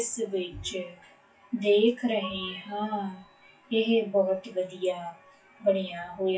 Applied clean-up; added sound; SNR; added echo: classical method WPE with log-MMSE.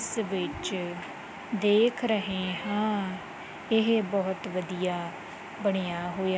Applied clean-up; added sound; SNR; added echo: none; none; none; none.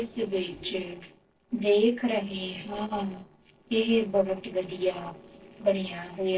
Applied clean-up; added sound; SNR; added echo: neural separator model SepFormer DNS4.